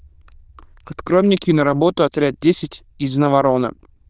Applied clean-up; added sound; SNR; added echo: neural diffusion model UNIVERSE++.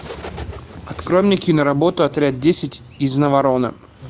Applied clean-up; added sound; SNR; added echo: none; Bird; 19 dB; none.